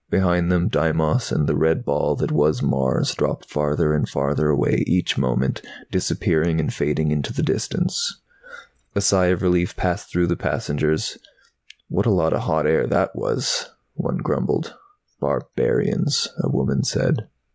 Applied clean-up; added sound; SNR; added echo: none; none; none; none.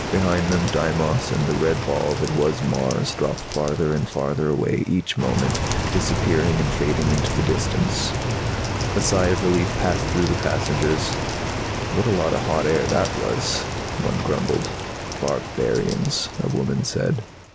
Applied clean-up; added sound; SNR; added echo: none; Rain; 3 dB; none.